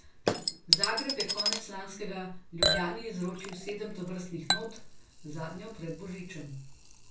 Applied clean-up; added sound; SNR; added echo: none; Chink, clink / Liquid; -4 dB; reverberation time 0.3 s.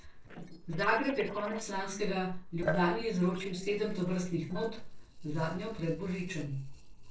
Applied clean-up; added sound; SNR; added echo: neural separator model SepFormer DNS4.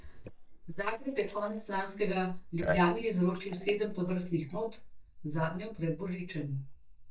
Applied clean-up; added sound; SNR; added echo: neural mask model DeepFilterNet 3.